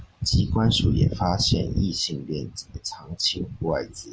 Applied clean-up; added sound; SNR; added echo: none; none; none; none.